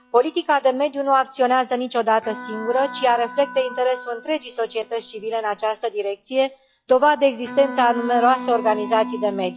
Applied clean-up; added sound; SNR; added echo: classical method log-MMSE.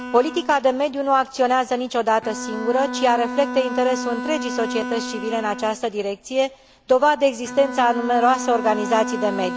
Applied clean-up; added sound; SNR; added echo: none; Bowed string instrument; 9 dB; none.